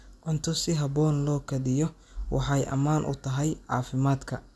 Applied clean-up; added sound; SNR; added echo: none; none; none; none.